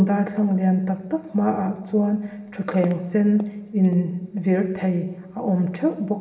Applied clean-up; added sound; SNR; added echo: none; Walk, footsteps; 19 dB; reverberation time 2.9 s.